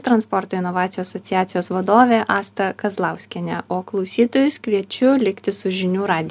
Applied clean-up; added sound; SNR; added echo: none; none; none; none.